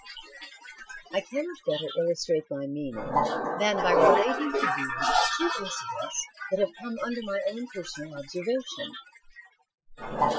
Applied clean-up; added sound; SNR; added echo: classical method Wiener filter.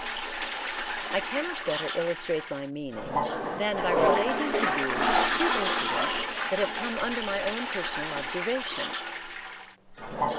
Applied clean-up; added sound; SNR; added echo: none; Toilet flush; -4 dB; none.